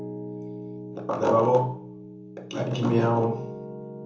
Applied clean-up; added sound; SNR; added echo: none; Piano; 12 dB; reverberation time 0.6 s.